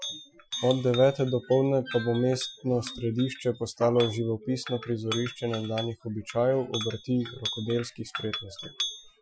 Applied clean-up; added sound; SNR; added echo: classical method Wiener filter.